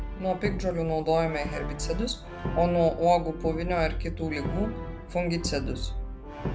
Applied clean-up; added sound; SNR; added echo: none; Brass instrument; 5 dB; none.